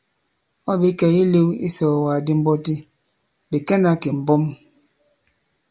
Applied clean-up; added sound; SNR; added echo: none; none; none; none.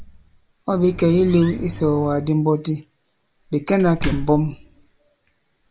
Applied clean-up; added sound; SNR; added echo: none; Microwave oven + Slam; 12 dB; none.